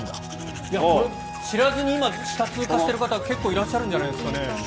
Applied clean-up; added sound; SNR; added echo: none; Domestic sounds, home sounds; 18 dB; none.